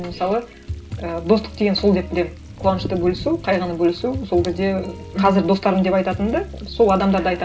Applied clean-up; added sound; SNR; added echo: none; Thunder; 20 dB; reverberation time 0.2 s.